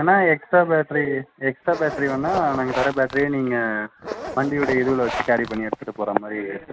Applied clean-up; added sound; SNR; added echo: none; Zipper (clothing); 11 dB; none.